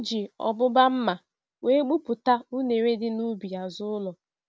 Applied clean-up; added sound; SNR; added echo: none; none; none; none.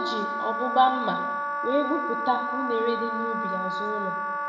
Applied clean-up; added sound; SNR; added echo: none; Wind instrument, woodwind instrument; 1 dB; reverberation time 0.9 s.